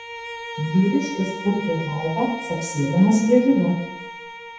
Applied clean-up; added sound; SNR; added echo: none; Bowed string instrument; 12 dB; reverberation time 0.8 s.